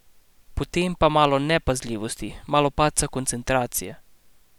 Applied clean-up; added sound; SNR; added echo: none; none; none; none.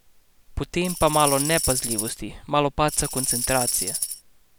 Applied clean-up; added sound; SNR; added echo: none; Tambourine; 2 dB; none.